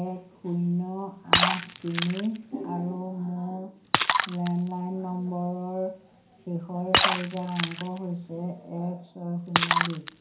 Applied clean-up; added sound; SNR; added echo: none; Shatter; -1 dB; reverberation time 0.5 s.